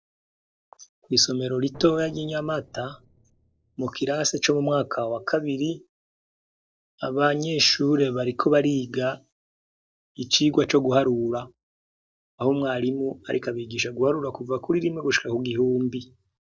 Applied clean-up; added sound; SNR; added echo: neural separator model SepFormer DNS4.